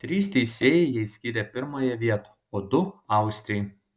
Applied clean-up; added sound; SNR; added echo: none; none; none; none.